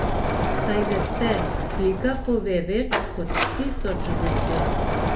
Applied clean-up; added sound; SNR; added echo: none; Sliding door; -3 dB; reverberation time 0.3 s.